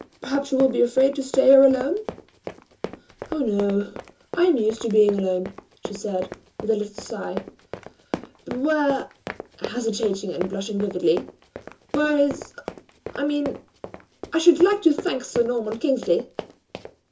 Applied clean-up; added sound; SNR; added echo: none; Run; 14 dB; reverberation time 0.2 s.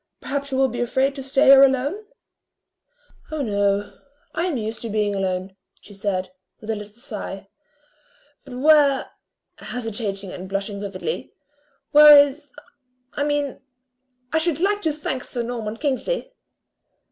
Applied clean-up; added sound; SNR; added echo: none; none; none; none.